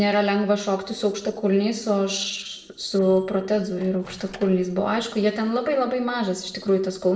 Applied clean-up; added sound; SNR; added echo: neural separator model SepFormer DNS4.